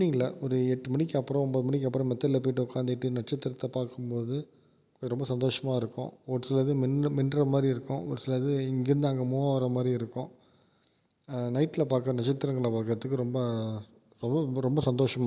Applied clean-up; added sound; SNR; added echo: none; none; none; none.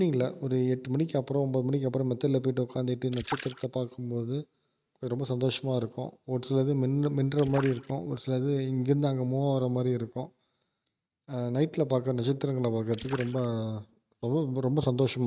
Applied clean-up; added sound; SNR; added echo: neural mask model RNNoise.